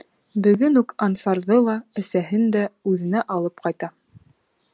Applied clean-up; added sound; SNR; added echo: none; none; none; none.